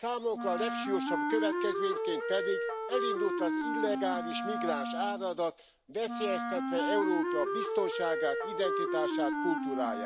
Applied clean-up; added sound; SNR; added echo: none; Wind instrument, woodwind instrument; -1 dB; none.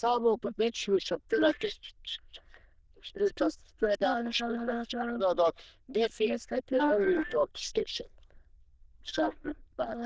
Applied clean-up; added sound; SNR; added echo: neural diffusion model UNIVERSE++.